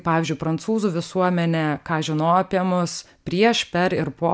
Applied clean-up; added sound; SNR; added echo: none; none; none; none.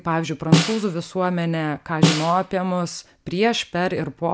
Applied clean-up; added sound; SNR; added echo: none; Snare drum; 1 dB; none.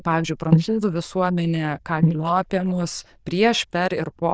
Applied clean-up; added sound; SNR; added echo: neural diffusion model UNIVERSE++.